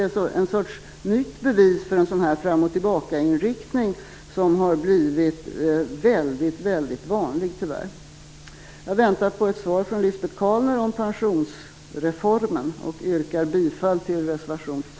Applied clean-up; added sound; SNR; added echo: none; none; none; none.